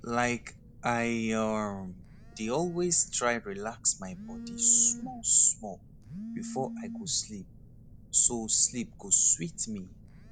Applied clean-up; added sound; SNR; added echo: none; Telephone; 15 dB; none.